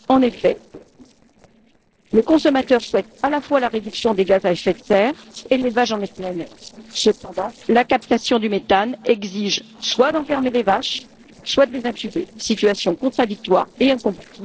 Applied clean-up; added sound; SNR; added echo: neural separator model SepFormer DNS4.